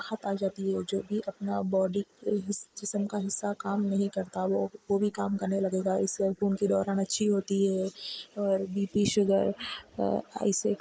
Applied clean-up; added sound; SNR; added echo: neural mask model Resemble Enhance denoiser.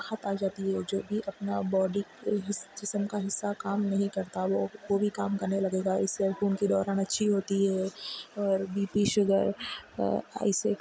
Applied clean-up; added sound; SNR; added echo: none; none; none; none.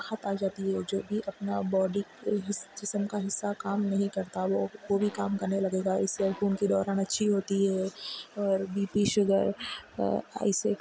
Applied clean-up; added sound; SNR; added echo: none; Fart; 20 dB; none.